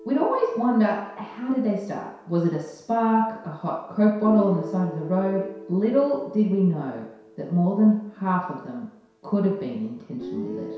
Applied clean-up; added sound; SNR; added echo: none; Guitar; 17 dB; reverberation time 0.7 s.